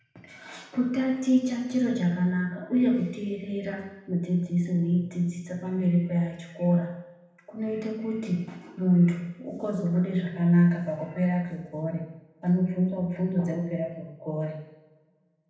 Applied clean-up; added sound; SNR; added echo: none; none; none; reverberation time 0.9 s.